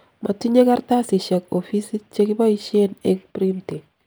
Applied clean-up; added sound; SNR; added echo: none; none; none; none.